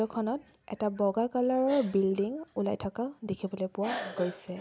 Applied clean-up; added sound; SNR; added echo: none; none; none; none.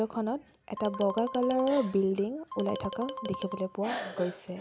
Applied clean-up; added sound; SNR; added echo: none; Marimba, xylophone; 10 dB; none.